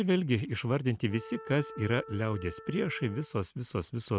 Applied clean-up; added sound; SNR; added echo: neural mask model RNNoise.